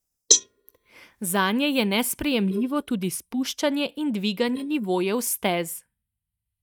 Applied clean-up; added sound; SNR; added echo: neural mask model DeepFilterNet 3.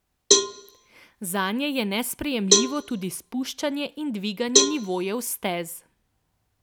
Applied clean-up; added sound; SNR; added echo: none; Cowbell; -2 dB; none.